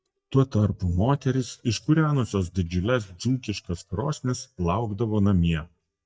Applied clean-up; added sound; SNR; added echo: neural mask model DeepFilterNet 3.